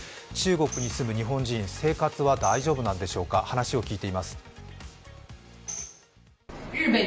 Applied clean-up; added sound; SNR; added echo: none; Tambourine; 15 dB; none.